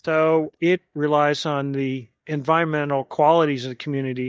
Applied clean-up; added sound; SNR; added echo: neural mask model DeepFilterNet 3.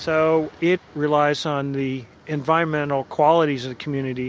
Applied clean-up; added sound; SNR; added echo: none; none; none; none.